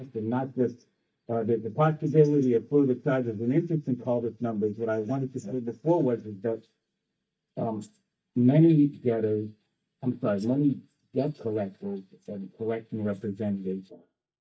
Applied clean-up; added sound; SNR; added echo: neural mask model DeepFilterNet 3.